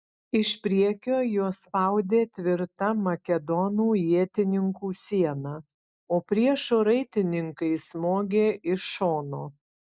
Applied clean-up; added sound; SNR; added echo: neural mask model Resemble Enhance denoiser.